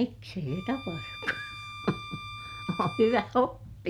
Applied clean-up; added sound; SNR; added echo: none; Bowed string instrument; 13 dB; none.